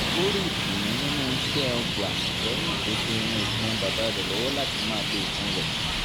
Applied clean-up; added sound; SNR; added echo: none; Traffic noise, roadway noise; -5 dB; none.